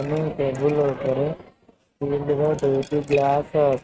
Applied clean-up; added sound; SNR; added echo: neural mask model RNNoise.